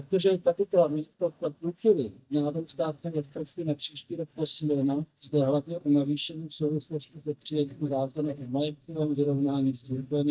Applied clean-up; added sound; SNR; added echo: neural mask model DeepFilterNet 3.